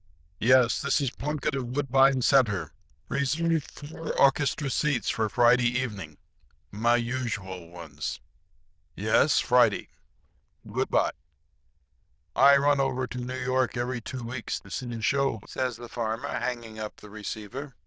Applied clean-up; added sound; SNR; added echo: neural diffusion model UNIVERSE++.